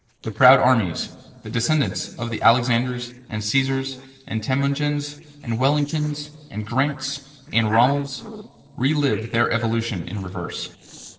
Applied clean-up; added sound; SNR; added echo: neural separator model SepFormer DNS4.